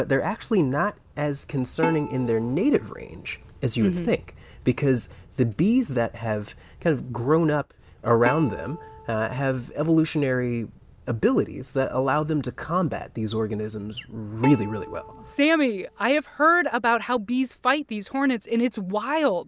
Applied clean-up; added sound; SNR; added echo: none; Bowed string instrument; 12 dB; none.